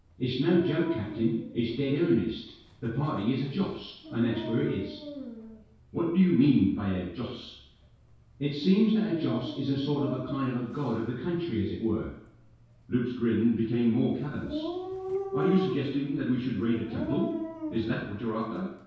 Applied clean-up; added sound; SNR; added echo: none; Dog; 11 dB; reverberation time 0.6 s.